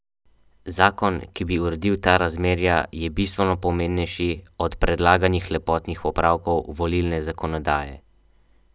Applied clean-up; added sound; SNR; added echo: none; none; none; none.